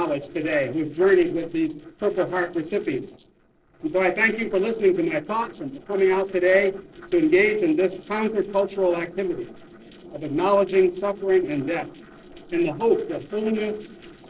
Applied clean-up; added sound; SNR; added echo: neural separator model SepFormer DNS4.